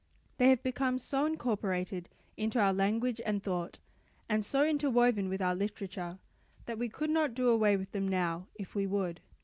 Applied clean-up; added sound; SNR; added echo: none; none; none; none.